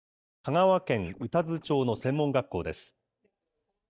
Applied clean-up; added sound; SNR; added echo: neural mask model DeepFilterNet 3.